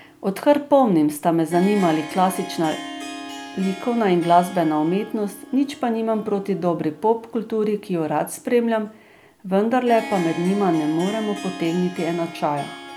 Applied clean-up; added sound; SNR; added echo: none; Harp; 15 dB; none.